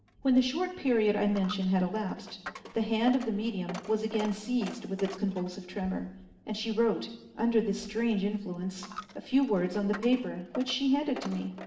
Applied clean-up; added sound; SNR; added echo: none; Coin (dropping); 17 dB; reverberation time 1.4 s.